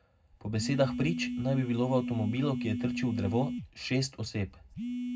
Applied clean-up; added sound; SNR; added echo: none; Telephone; 4 dB; reverberation time 0.3 s.